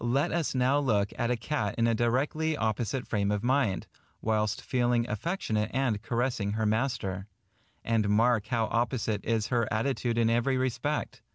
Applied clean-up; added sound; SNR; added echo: none; none; none; none.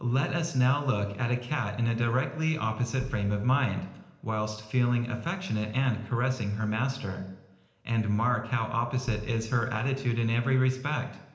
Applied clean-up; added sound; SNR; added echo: none; Bass drum; 14 dB; reverberation time 0.9 s.